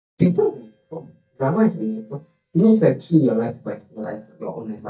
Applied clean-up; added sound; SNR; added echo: neural mask model DeepFilterNet 3.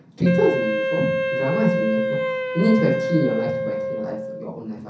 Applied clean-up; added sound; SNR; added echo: none; Wind instrument, woodwind instrument; 1 dB; reverberation time 0.6 s.